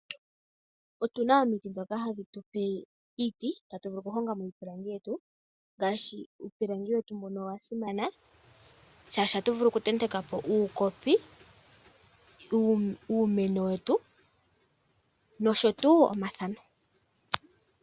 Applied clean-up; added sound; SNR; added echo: none; none; none; none.